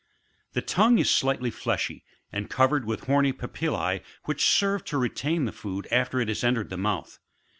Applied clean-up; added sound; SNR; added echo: none; none; none; none.